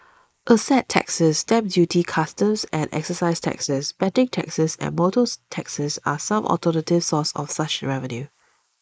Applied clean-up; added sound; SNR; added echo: neural mask model Resemble Enhance denoiser.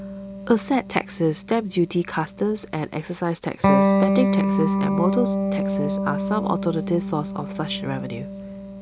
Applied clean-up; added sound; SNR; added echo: none; Electric guitar; 0 dB; none.